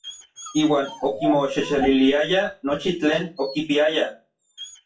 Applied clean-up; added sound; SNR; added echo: classical method WPE with log-MMSE.